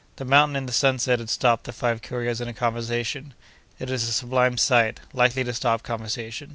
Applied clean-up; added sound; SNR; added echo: none; none; none; none.